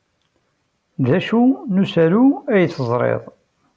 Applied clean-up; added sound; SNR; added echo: none; none; none; none.